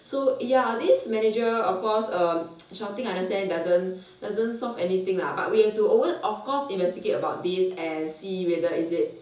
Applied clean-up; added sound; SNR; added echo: none; none; none; reverberation time 0.7 s.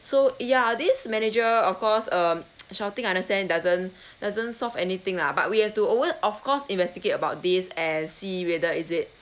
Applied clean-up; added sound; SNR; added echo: none; none; none; none.